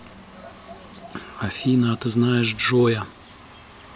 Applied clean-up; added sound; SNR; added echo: none; none; none; none.